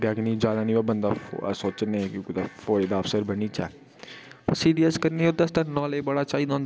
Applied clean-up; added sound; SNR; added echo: none; none; none; none.